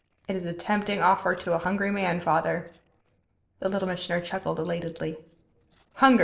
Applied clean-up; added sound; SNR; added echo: neural separator model SepFormer DNS4.